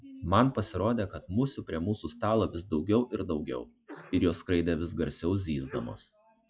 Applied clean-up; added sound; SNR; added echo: classical method log-MMSE.